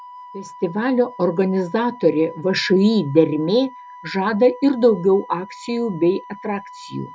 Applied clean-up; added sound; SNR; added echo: none; Wind instrument, woodwind instrument; 20 dB; none.